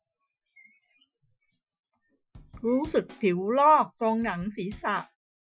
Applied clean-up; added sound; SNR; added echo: classical method Wiener filter.